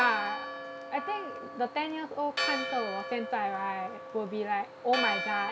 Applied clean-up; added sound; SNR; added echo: none; Church bell; 5 dB; none.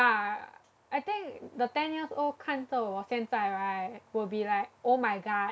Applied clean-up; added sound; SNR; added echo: none; none; none; none.